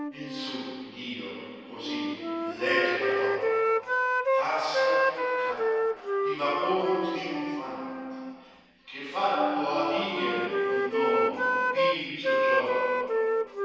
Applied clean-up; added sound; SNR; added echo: none; Wind instrument, woodwind instrument; -3 dB; reverberation time 2.1 s.